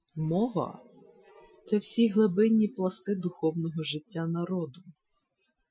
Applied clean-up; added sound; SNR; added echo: classical method Wiener filter.